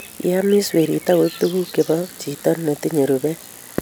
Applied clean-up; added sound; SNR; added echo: none; none; none; none.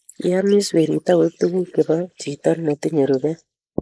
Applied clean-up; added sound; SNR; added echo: neural mask model Resemble Enhance denoiser.